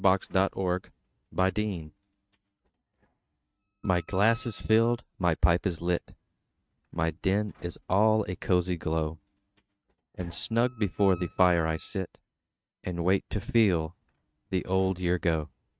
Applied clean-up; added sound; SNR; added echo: neural mask model RNNoise.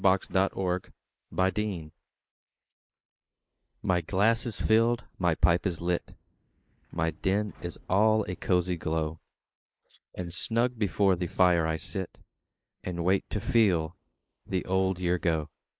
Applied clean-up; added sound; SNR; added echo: neural mask model Resemble Enhance denoiser.